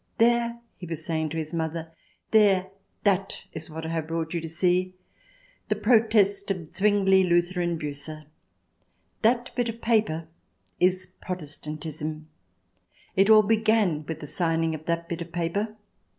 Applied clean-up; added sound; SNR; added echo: none; none; none; none.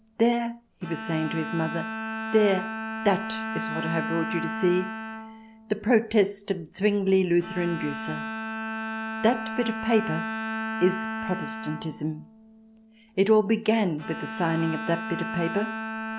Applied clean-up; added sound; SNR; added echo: none; Bowed string instrument; 7 dB; none.